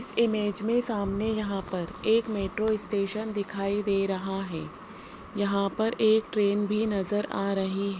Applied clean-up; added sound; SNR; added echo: none; none; none; none.